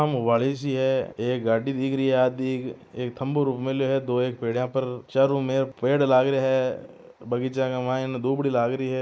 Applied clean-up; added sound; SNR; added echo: neural mask model Resemble Enhance denoiser.